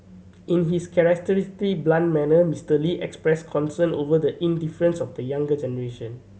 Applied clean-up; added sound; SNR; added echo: none; none; none; none.